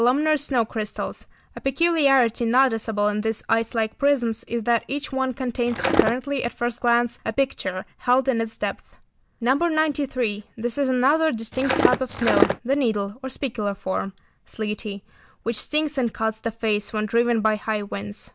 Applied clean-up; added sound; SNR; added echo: none; Skateboard; -2 dB; none.